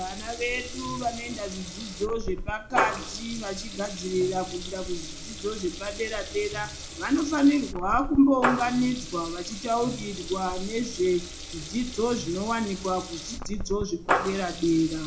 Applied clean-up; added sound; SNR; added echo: none; Water tap, faucet / Liquid; 6 dB; reverberation time 0.4 s.